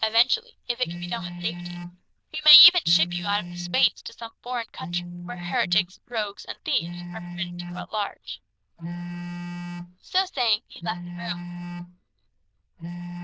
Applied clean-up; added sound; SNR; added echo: neural diffusion model UNIVERSE++.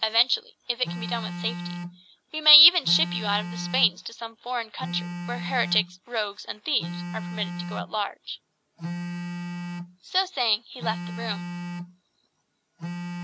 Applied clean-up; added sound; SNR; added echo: none; Telephone; 7 dB; none.